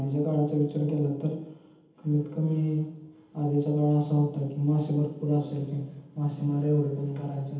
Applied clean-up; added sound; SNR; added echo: none; none; none; reverberation time 0.8 s.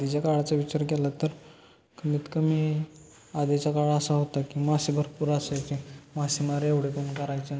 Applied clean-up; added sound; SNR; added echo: none; none; none; none.